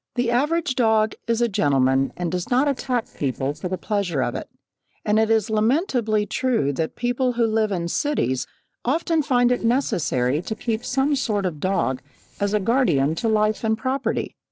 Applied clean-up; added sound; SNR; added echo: neural separator model SepFormer DNS4.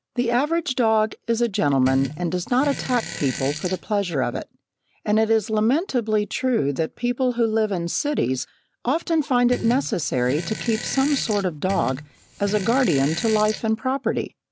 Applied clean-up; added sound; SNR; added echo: none; Fart; 11 dB; none.